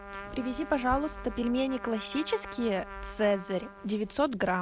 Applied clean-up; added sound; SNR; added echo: none; Trumpet; 14 dB; none.